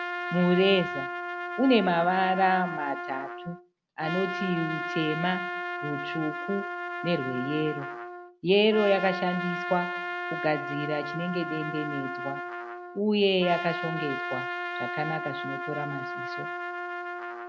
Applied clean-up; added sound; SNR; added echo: none; Trumpet; 5 dB; none.